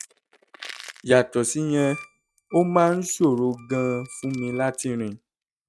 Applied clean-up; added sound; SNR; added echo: neural mask model RNNoise.